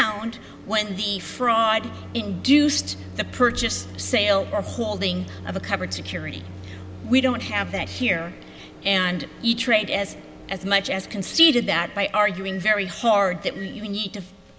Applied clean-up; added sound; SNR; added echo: none; Microwave oven; 15 dB; none.